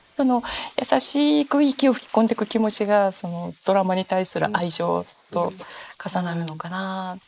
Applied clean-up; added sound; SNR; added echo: neural mask model Resemble Enhance denoiser.